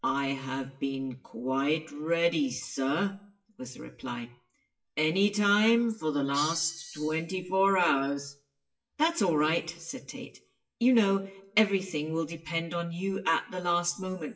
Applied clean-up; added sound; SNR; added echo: classical method WPE with log-MMSE.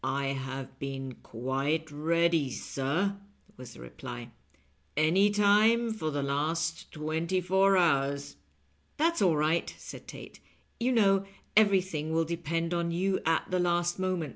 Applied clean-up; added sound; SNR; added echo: none; none; none; none.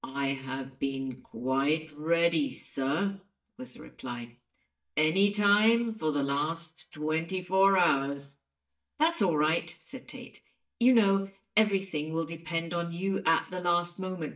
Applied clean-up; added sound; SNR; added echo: neural mask model DeepFilterNet 3.